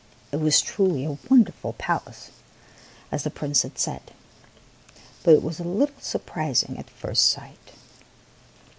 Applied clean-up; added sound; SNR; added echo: none; none; none; none.